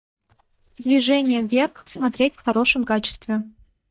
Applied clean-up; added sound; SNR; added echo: neural mask model DeepFilterNet 3.